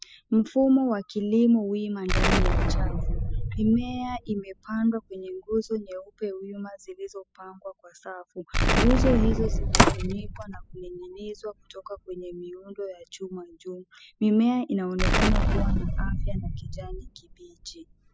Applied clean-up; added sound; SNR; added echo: classical method spectral subtraction.